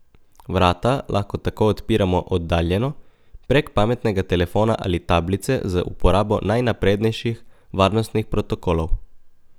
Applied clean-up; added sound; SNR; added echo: none; none; none; none.